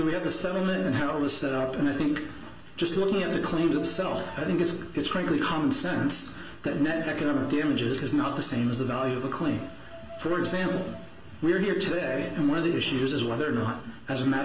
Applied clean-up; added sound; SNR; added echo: none; Bowed string instrument; 19 dB; reverberation time 0.2 s.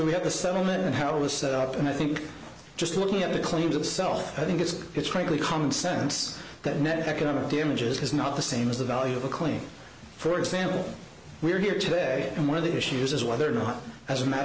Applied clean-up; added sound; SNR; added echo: none; none; none; none.